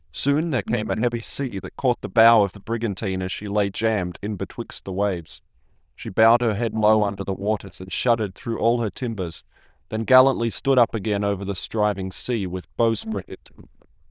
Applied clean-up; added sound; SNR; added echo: neural diffusion model UNIVERSE++.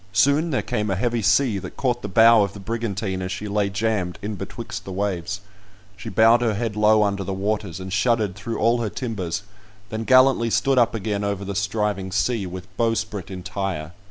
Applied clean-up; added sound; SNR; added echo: none; none; none; none.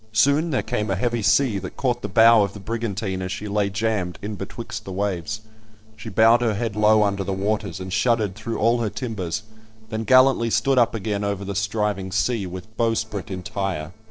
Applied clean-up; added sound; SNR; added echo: neural separator model SepFormer DNS4.